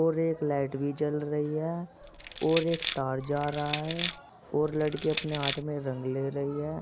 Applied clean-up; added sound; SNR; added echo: none; Crushing; 1 dB; none.